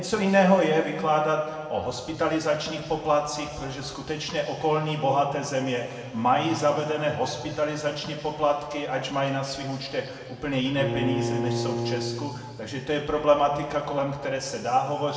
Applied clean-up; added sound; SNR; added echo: none; Bowed string instrument; 5 dB; reverberation time 1.9 s.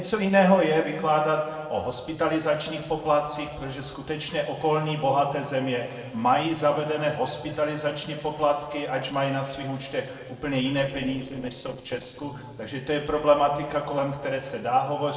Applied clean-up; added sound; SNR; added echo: neural separator model SepFormer DNS4.